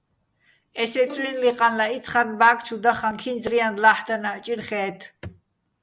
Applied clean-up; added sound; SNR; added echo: none; Bowed string instrument; 19 dB; none.